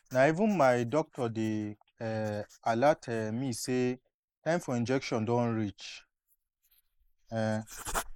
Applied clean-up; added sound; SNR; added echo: neural mask model Resemble Enhance denoiser.